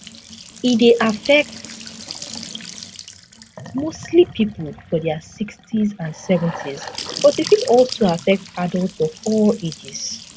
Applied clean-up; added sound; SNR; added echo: none; Trickle, dribble / Bathtub (filling or washing) / Sink (filling or washing) / Gurgling / Splash, splatter; 15 dB; none.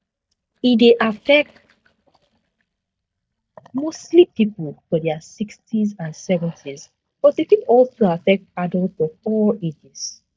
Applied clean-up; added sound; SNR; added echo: neural mask model DeepFilterNet 3.